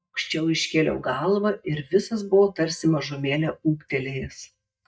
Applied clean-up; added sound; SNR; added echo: neural mask model DeepFilterNet 3.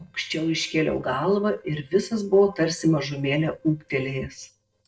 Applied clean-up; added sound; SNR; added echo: neural separator model SepFormer DNS4.